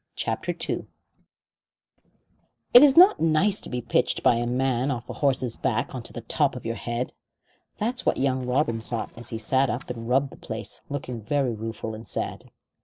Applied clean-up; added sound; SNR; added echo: neural separator model SepFormer DNS4.